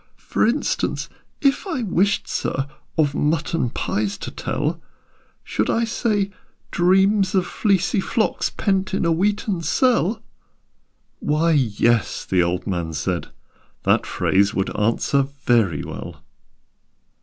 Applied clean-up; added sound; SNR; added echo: none; none; none; none.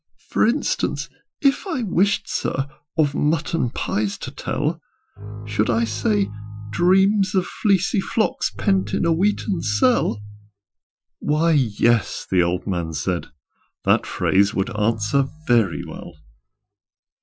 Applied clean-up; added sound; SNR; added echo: classical method Wiener filter.